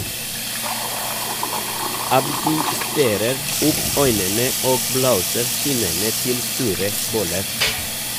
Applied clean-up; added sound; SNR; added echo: none; Tools + Sink (filling or washing) / Water tap, faucet; -1 dB; none.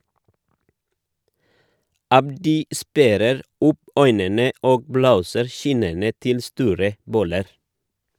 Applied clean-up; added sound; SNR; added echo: none; none; none; none.